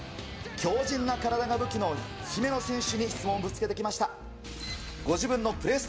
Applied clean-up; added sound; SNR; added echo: none; Piano; 13 dB; none.